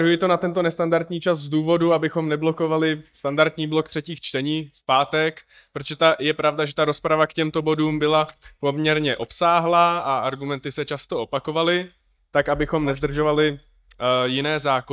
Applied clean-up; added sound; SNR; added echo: neural mask model DeepFilterNet 3.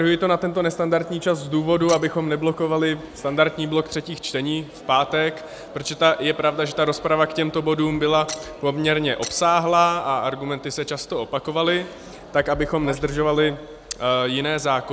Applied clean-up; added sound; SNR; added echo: none; Shatter; 17 dB; none.